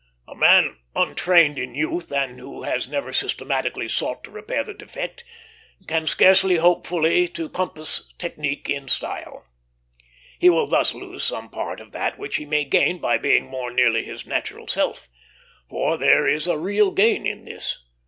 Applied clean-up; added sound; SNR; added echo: none; none; none; none.